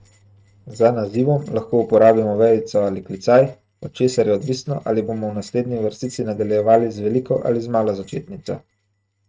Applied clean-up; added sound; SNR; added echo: neural mask model RNNoise.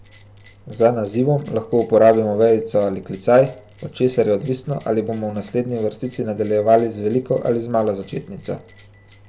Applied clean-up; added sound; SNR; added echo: none; Bell; 18 dB; none.